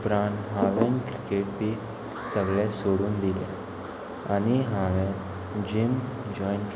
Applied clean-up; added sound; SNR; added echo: none; Alarm; 16 dB; none.